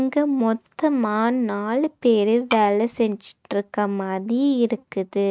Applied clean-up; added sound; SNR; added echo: neural mask model RNNoise.